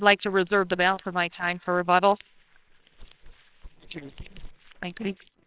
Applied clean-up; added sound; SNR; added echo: neural separator model SepFormer WHAMR!.